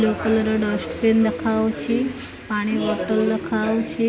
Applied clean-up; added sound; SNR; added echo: none; none; none; none.